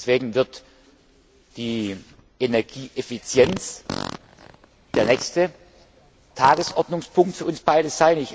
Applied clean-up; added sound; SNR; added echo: none; Fart; 11 dB; none.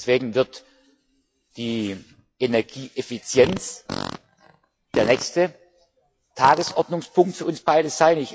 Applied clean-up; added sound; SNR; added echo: classical method log-MMSE.